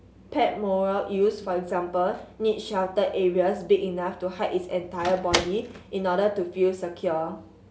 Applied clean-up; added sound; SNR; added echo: none; Slam; 7 dB; none.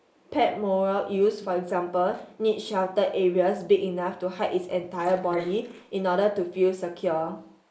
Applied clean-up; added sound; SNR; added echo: neural mask model Resemble Enhance denoiser.